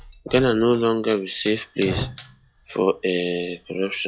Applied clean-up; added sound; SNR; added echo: classical method log-MMSE.